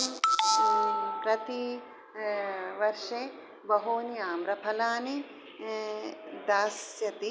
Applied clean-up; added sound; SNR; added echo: none; none; none; none.